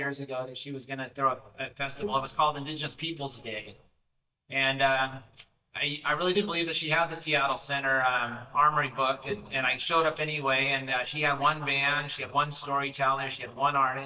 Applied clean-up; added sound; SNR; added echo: neural mask model DeepFilterNet 3.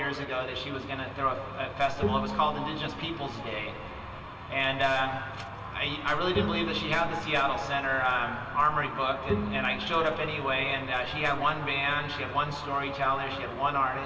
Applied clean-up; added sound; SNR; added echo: none; Bowed string instrument; 7 dB; reverberation time 2.3 s.